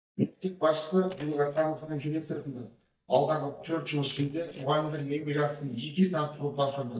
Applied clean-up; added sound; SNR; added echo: neural mask model DeepFilterNet 3.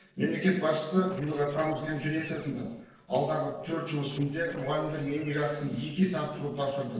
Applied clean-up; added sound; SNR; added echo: neural separator model SepFormer DNS4.